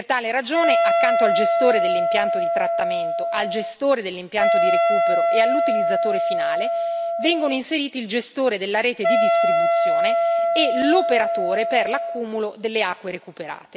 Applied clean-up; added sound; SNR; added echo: none; Wind instrument, woodwind instrument; -5 dB; none.